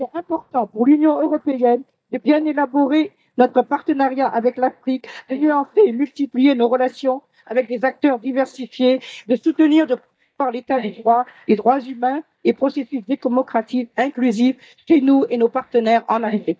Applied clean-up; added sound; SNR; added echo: neural mask model DeepFilterNet 3.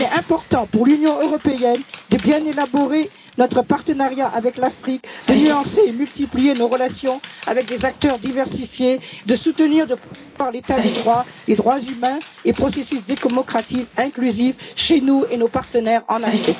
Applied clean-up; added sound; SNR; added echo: none; Dog; 12 dB; reverberation time 0.3 s.